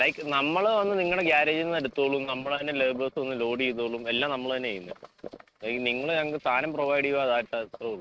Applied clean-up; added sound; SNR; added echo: neural mask model RNNoise.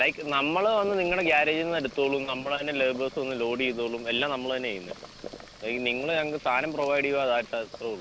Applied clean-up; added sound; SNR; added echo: none; Boiling; 18 dB; none.